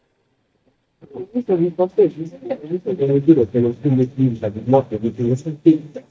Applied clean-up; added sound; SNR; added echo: neural mask model DeepFilterNet 3.